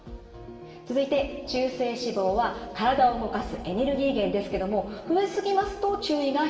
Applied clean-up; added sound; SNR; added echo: none; none; none; reverberation time 1.7 s.